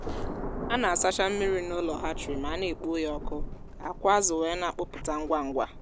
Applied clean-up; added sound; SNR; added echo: none; Thunder; 7 dB; none.